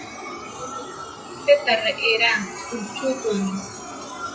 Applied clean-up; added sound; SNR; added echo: classical method WPE with log-MMSE.